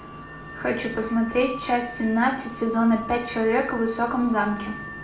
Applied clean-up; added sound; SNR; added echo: none; Alarm / Car; 13 dB; reverberation time 0.4 s.